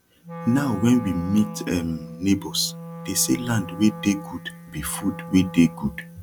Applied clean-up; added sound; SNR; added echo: none; Wind instrument, woodwind instrument; 13 dB; none.